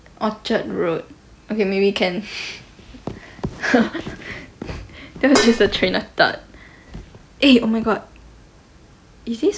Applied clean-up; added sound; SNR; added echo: none; Dishes, pots, and pans; 1 dB; none.